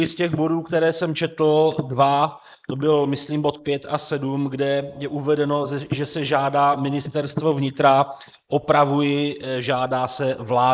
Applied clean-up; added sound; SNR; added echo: neural mask model Resemble Enhance denoiser.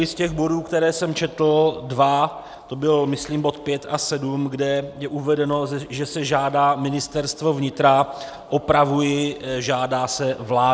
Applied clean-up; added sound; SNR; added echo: none; none; none; none.